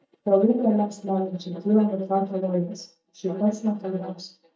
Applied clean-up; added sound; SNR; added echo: neural mask model DeepFilterNet 3.